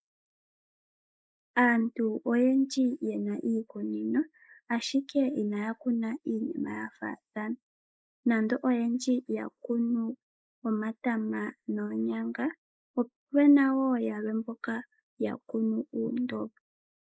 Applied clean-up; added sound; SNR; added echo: neural mask model Resemble Enhance denoiser.